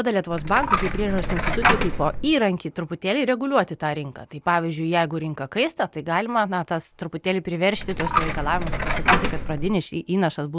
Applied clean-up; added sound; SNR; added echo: none; Coin (dropping); -1 dB; none.